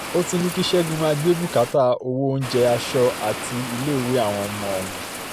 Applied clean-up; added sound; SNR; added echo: none; Water; 9 dB; none.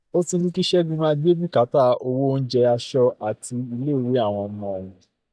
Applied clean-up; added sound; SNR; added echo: neural mask model DeepFilterNet 3.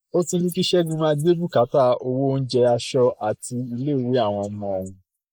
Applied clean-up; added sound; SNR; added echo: neural mask model Resemble Enhance denoiser.